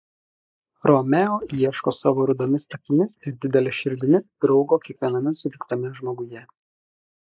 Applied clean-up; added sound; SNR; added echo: neural mask model Resemble Enhance denoiser.